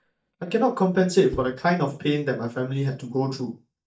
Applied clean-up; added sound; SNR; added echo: neural mask model DeepFilterNet 3.